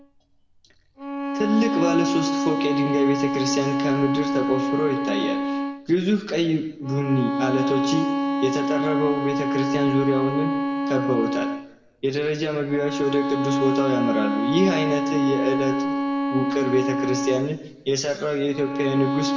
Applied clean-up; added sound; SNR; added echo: none; Bowed string instrument; 0 dB; reverberation time 0.8 s.